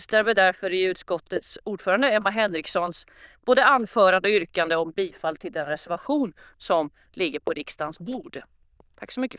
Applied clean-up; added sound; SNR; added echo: neural diffusion model UNIVERSE++.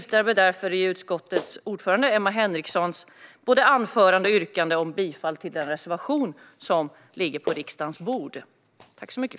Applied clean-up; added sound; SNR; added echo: none; Clapping; 18 dB; none.